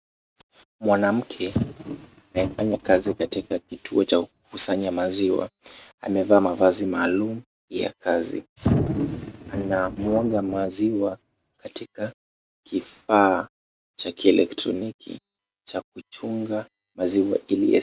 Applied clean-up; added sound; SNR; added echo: neural mask model RNNoise.